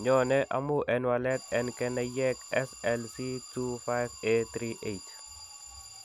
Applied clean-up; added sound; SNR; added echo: none; Alarm; 17 dB; none.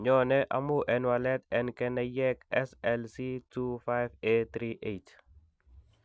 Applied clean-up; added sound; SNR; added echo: none; none; none; none.